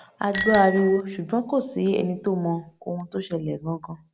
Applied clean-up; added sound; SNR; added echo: none; Bicycle bell; 10 dB; none.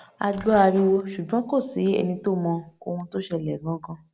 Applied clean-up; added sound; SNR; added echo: neural mask model Resemble Enhance denoiser.